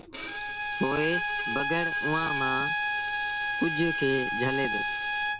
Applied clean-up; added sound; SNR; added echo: none; Bowed string instrument; -3 dB; none.